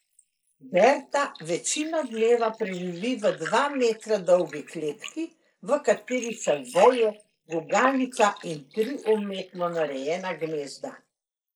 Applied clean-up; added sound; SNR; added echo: neural mask model Resemble Enhance denoiser.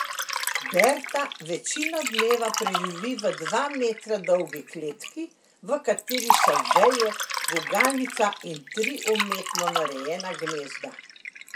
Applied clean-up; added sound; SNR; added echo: none; Liquid; 1 dB; none.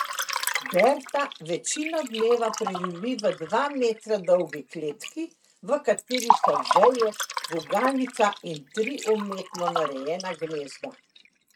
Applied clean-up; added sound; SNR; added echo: neural mask model RNNoise.